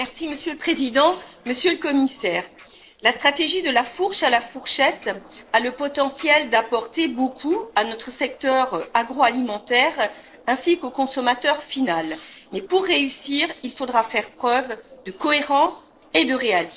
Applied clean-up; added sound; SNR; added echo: neural separator model SepFormer DNS4.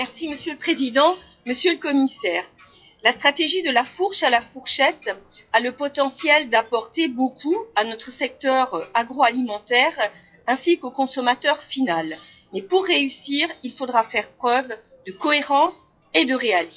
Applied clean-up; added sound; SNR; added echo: classical method WPE with log-MMSE.